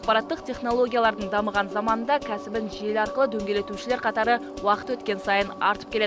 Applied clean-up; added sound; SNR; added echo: none; none; none; none.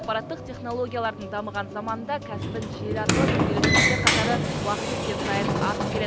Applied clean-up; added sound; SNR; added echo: none; Sliding door; -5 dB; none.